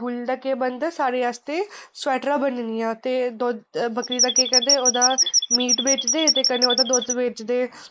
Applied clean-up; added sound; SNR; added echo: neural mask model Resemble Enhance denoiser.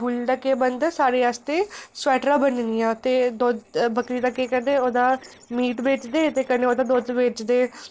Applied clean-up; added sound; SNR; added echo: neural separator model SepFormer DNS4.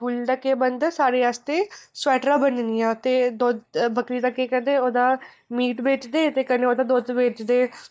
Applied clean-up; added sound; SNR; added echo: neural mask model DeepFilterNet 3.